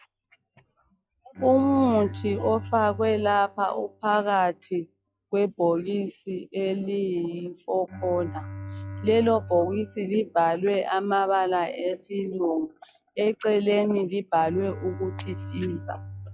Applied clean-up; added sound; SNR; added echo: classical method log-MMSE.